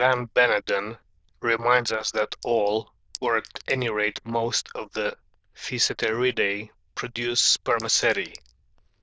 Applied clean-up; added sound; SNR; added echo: neural diffusion model UNIVERSE++.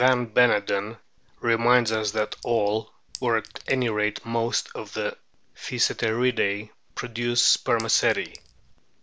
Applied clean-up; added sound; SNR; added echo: none; Chink, clink; 20 dB; none.